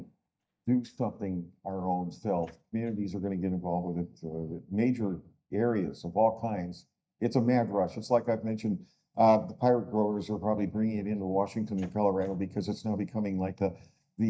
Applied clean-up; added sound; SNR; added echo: neural mask model DeepFilterNet 3.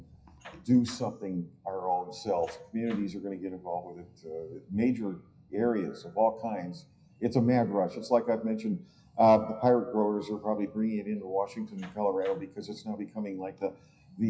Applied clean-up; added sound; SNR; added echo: classical method WPE with log-MMSE.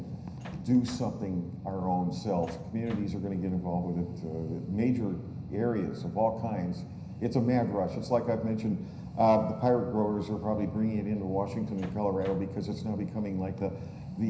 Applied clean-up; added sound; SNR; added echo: none; Bass drum; 19 dB; reverberation time 0.9 s.